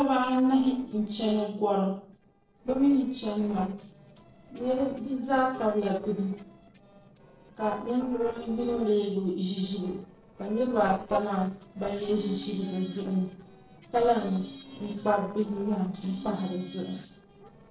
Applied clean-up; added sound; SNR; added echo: neural separator model SepFormer DNS4.